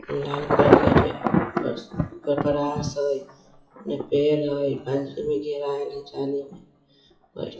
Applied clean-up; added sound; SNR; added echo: classical method WPE with log-MMSE.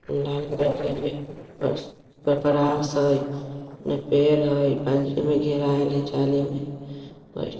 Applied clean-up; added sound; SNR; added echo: neural separator model SepFormer DNS4.